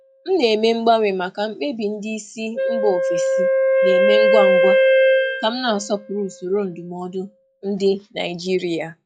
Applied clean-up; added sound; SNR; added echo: classical method log-MMSE.